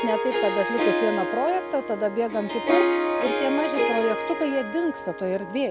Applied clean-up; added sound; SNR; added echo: none; Harp; 0 dB; none.